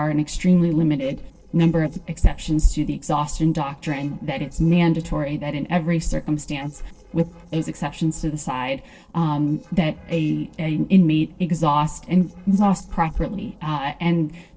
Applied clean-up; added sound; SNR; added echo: neural separator model SepFormer DNS4.